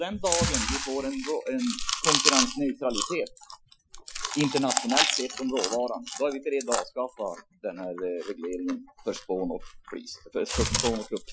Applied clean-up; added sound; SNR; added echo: classical method Wiener filter.